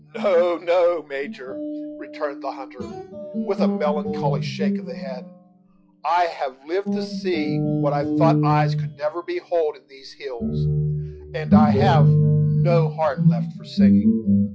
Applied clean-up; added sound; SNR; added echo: classical method log-MMSE.